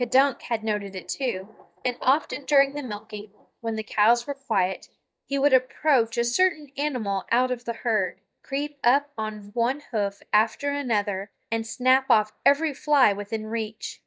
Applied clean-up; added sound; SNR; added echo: neural mask model DeepFilterNet 3.